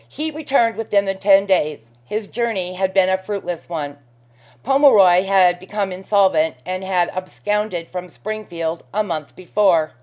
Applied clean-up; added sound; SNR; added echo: none; none; none; none.